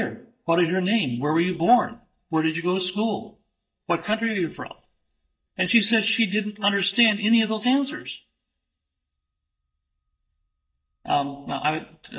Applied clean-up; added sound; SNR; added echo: neural mask model DeepFilterNet 3.